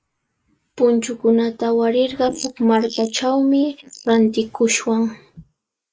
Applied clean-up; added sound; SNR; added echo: neural mask model Resemble Enhance denoiser.